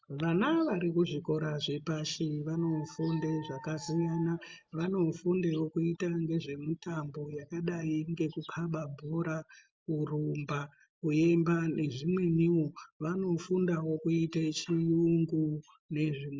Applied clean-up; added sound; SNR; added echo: none; Dog; 19 dB; none.